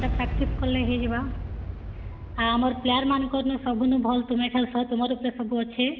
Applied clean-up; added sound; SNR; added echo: none; Boom; 7 dB; reverberation time 1.2 s.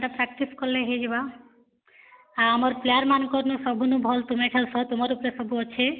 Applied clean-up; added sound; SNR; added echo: none; none; none; none.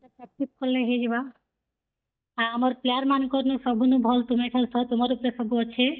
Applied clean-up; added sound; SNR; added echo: neural mask model DeepFilterNet 3.